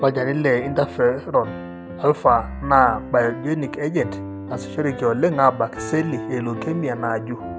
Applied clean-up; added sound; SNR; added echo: none; Piano; 11 dB; none.